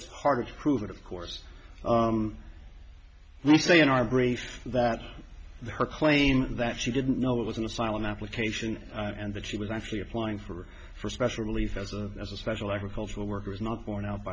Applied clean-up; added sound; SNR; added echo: none; none; none; none.